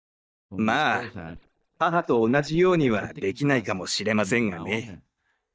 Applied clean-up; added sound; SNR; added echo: neural mask model DeepFilterNet 3.